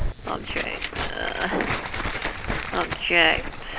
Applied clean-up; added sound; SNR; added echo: none; Tearing; 2 dB; none.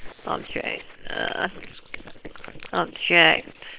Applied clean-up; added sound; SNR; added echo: neural separator model SepFormer WHAM!.